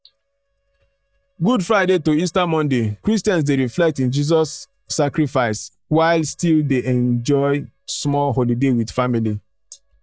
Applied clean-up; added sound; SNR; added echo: neural mask model DeepFilterNet 3.